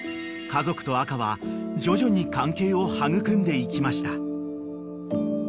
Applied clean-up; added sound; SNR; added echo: none; none; none; none.